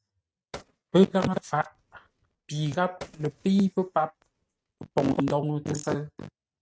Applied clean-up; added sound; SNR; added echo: neural mask model RNNoise.